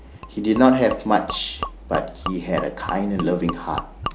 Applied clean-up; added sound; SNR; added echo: none; Gurgling / Liquid; 11 dB; none.